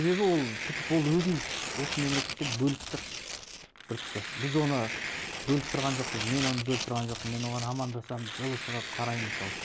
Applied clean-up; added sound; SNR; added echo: none; Tearing; 5 dB; none.